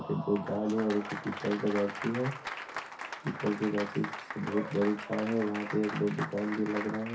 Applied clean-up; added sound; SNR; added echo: none; Applause; 9 dB; reverberation time 0.3 s.